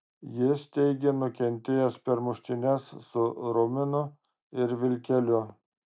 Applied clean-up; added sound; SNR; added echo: none; none; none; none.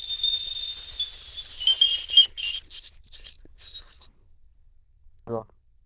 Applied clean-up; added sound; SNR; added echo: neural diffusion model UNIVERSE++.